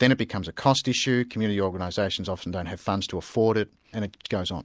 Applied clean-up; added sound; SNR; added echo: none; none; none; none.